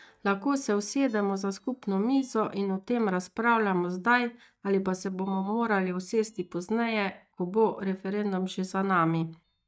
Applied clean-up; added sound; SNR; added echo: neural mask model DeepFilterNet 3.